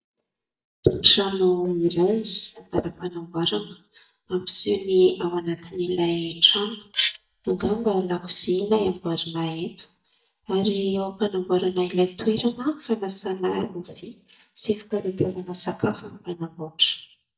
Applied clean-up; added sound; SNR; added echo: neural mask model DeepFilterNet 3.